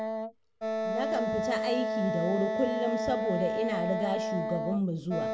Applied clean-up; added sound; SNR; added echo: none; Wind instrument, woodwind instrument; 0 dB; reverberation time 1.0 s.